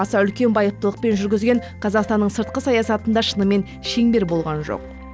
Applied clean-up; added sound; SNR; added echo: none; none; none; none.